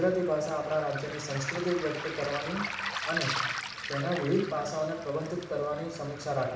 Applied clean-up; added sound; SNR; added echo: none; Waves, surf; 6 dB; reverberation time 0.7 s.